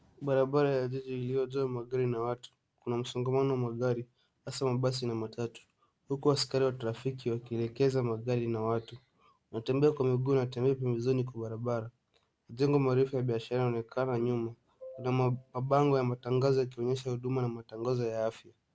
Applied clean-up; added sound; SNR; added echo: none; none; none; none.